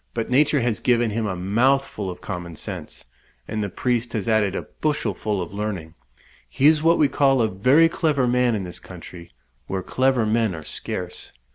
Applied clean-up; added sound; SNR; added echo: none; none; none; none.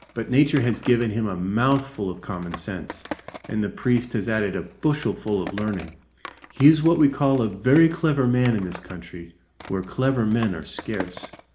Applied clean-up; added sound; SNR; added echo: none; Skateboard; 19 dB; reverberation time 0.4 s.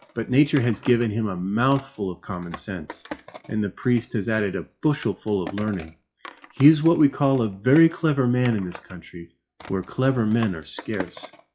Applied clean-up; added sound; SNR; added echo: classical method WPE with log-MMSE.